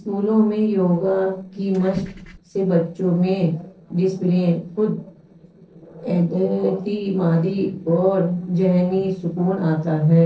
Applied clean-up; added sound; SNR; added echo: neural separator model SepFormer DNS4.